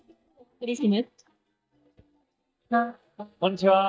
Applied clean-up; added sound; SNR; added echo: neural mask model DeepFilterNet 3.